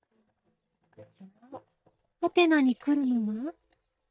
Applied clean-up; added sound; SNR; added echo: neural mask model DeepFilterNet 3.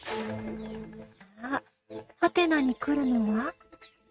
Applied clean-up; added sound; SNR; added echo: neural mask model RNNoise.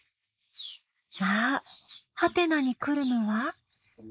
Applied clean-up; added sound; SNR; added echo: neural mask model Resemble Enhance denoiser.